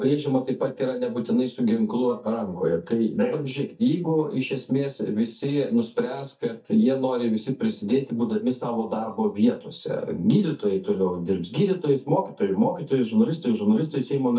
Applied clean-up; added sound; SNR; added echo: neural mask model DeepFilterNet 3.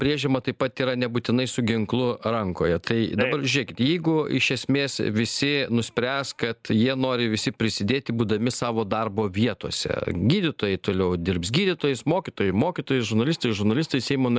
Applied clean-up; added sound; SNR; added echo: none; none; none; none.